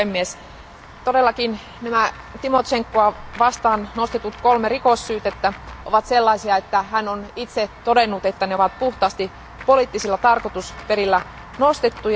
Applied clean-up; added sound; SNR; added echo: none; Walk, footsteps / Run / Bell; 18 dB; none.